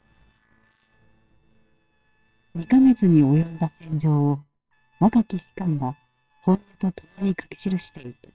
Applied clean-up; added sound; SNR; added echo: neural separator model SepFormer WHAMR!.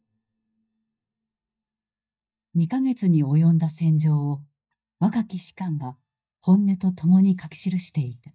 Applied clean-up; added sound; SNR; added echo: neural mask model DeepFilterNet 3.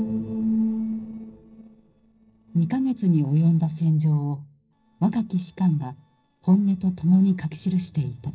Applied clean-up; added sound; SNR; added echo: neural separator model SepFormer DNS4.